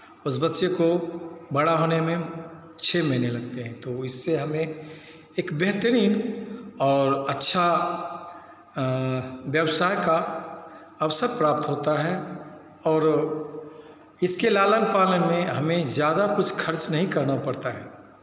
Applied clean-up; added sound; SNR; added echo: none; none; none; none.